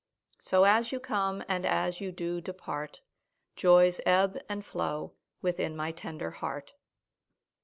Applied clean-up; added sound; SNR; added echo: none; none; none; none.